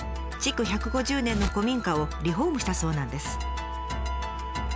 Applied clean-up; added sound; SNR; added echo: none; none; none; none.